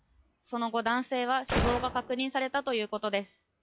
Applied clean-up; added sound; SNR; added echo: classical method log-MMSE.